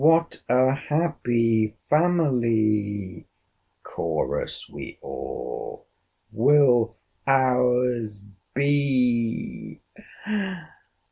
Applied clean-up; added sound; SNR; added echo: none; none; none; none.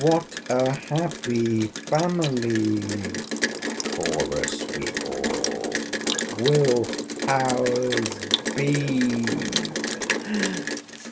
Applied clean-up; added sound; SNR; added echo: none; Rain; 4 dB; none.